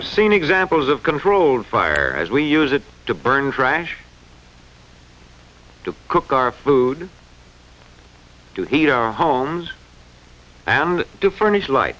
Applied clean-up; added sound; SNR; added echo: none; none; none; none.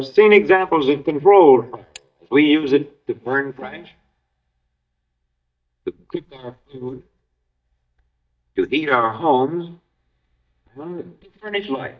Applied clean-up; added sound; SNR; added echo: neural mask model DeepFilterNet 3.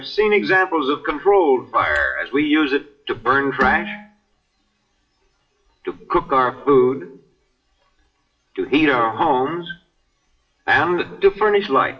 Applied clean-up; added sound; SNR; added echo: classical method WPE with log-MMSE.